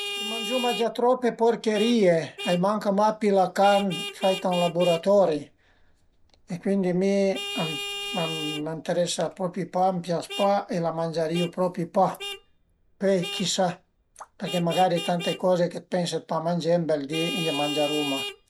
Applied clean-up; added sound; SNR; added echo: none; Vehicle horn, car horn, honking; 12 dB; none.